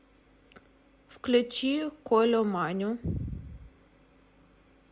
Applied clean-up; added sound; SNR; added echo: none; none; none; none.